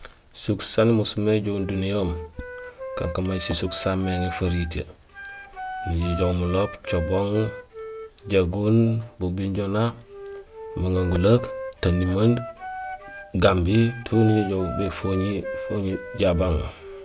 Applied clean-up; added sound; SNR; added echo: none; Wind instrument, woodwind instrument; 14 dB; none.